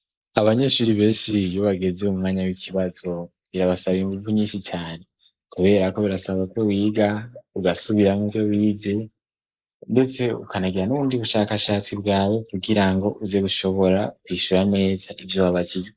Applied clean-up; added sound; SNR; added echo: neural mask model Resemble Enhance denoiser.